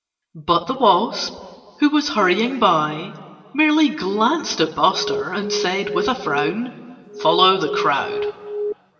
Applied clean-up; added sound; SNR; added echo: none; Alarm; 6 dB; reverberation time 1.8 s.